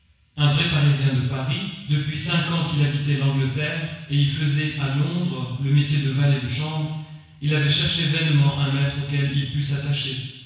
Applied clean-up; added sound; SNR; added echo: none; none; none; reverberation time 1.1 s.